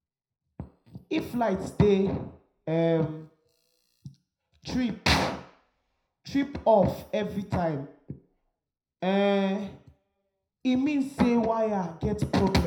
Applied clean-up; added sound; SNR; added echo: none; none; none; reverberation time 0.4 s.